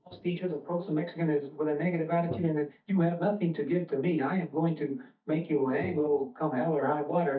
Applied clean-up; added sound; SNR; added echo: neural mask model DeepFilterNet 3.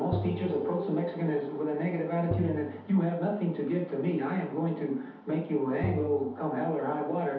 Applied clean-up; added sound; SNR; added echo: none; Tap; 6 dB; reverberation time 0.8 s.